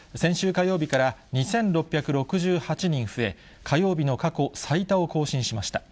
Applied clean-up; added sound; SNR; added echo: none; none; none; none.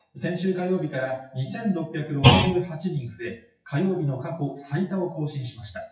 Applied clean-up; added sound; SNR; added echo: classical method WPE with log-MMSE.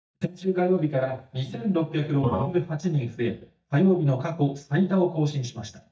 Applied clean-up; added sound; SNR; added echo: neural mask model DeepFilterNet 3.